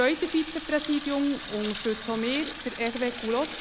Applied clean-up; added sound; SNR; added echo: none; Sink (filling or washing) / Water tap, faucet; 8 dB; none.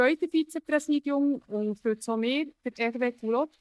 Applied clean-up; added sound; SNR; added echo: neural mask model DeepFilterNet 3.